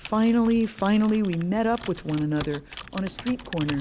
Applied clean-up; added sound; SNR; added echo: none; Computer keyboard; 16 dB; none.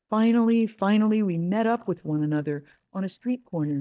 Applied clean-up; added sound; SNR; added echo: neural mask model DeepFilterNet 3.